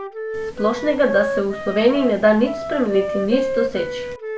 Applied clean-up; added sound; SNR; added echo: none; Wind instrument, woodwind instrument; 6 dB; none.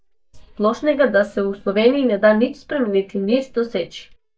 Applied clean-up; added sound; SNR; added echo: neural mask model DeepFilterNet 3.